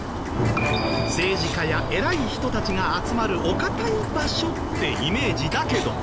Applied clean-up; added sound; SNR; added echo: none; Bird; 3 dB; none.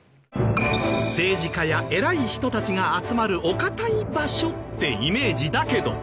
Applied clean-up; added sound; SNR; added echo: none; none; none; none.